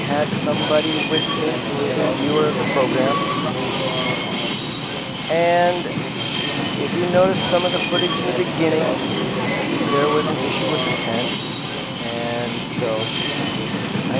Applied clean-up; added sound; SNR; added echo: none; Subway, metro, underground; -3 dB; none.